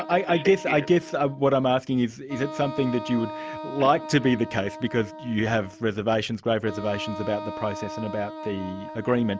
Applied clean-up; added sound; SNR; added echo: none; Wind instrument, woodwind instrument; 13 dB; none.